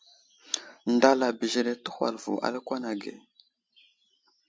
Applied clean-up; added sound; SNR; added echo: none; none; none; none.